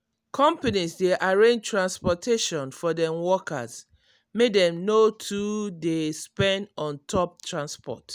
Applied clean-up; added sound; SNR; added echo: none; none; none; none.